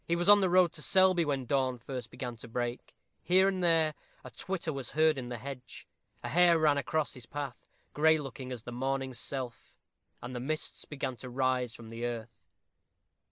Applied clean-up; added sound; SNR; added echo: none; none; none; none.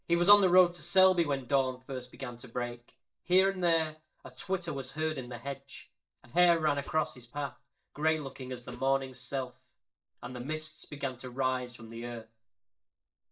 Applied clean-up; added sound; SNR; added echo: neural mask model DeepFilterNet 3.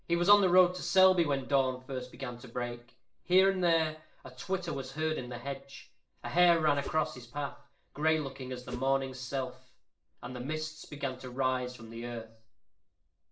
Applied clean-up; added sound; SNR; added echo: neural separator model SepFormer DNS4.